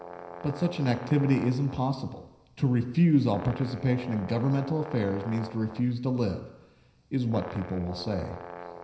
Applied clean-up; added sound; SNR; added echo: none; Brass instrument; 15 dB; reverberation time 0.9 s.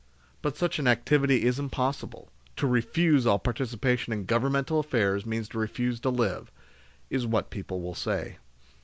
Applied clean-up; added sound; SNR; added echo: none; none; none; none.